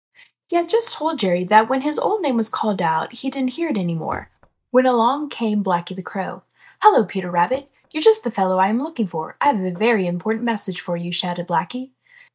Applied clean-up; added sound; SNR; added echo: neural mask model DeepFilterNet 3.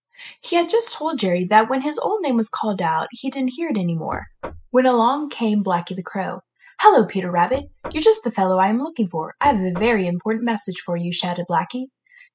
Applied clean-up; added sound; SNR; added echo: classical method spectral subtraction.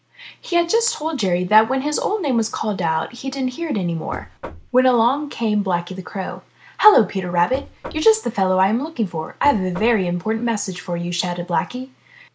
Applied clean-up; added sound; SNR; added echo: none; Knock; 16 dB; none.